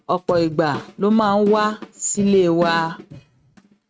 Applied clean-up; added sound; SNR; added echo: neural mask model RNNoise.